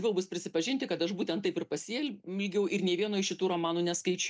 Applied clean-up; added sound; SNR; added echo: none; none; none; none.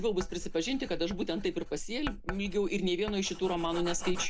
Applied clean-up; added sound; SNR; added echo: none; Writing; 6 dB; none.